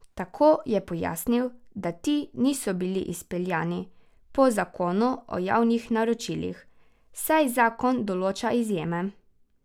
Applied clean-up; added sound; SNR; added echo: none; none; none; none.